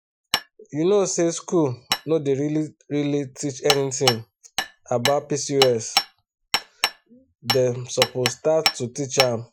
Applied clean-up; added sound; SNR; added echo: classical method Wiener filter.